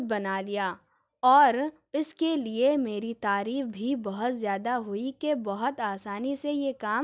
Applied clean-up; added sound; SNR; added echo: none; none; none; none.